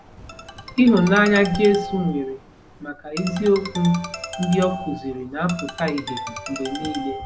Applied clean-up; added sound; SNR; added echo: none; Ringtone; 12 dB; none.